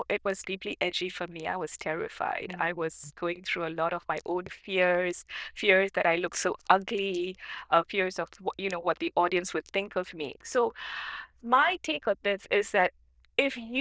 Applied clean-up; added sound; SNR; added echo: neural diffusion model UNIVERSE++.